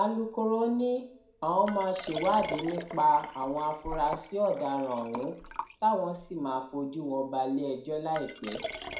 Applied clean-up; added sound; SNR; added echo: none; Liquid; 13 dB; reverberation time 0.4 s.